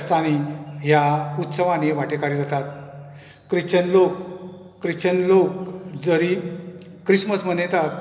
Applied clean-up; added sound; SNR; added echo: none; none; none; none.